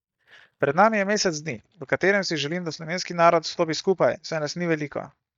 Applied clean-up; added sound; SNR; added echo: neural mask model DeepFilterNet 3.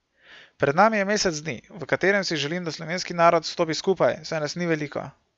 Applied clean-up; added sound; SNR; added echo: none; none; none; none.